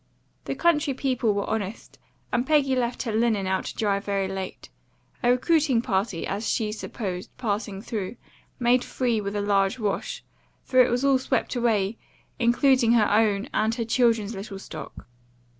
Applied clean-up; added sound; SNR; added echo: none; none; none; none.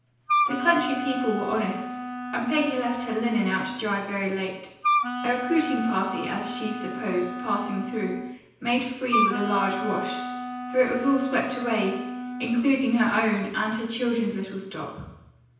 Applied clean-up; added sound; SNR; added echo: none; Wind instrument, woodwind instrument; 3 dB; reverberation time 0.9 s.